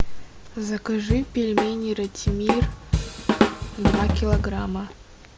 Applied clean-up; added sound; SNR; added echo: none; Drum / Drum kit; -3 dB; none.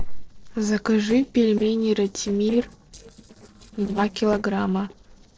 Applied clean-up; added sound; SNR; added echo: neural separator model SepFormer DNS4.